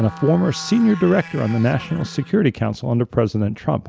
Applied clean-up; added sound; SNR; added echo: none; Musical instrument; 19 dB; none.